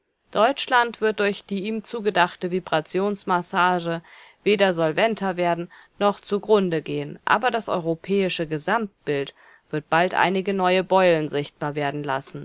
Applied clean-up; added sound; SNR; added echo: none; none; none; none.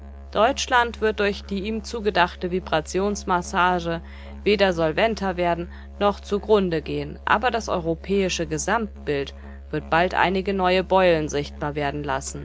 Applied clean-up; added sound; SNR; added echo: none; Musical instrument; 15 dB; none.